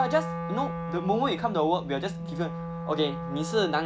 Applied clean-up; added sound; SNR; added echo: none; Wind instrument, woodwind instrument; 6 dB; none.